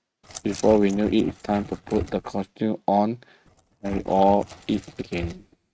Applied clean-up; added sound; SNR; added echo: neural mask model RNNoise.